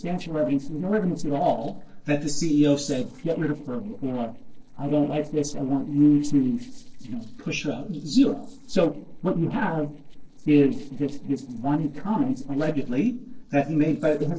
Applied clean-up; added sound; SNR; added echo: neural separator model SepFormer DNS4.